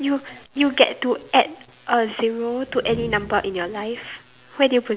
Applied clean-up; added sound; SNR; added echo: none; Slam; 20 dB; none.